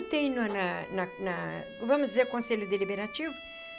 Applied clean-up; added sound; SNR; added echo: none; Bowed string instrument; 14 dB; none.